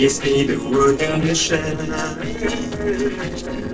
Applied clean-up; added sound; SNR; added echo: neural separator model SepFormer DNS4.